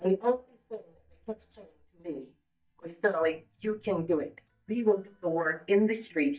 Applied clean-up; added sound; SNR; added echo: neural mask model DeepFilterNet 3.